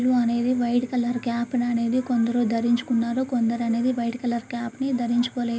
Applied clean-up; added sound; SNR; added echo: none; none; none; none.